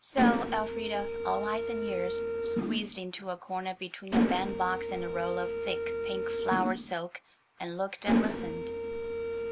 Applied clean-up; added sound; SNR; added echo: none; Mechanisms; -2 dB; none.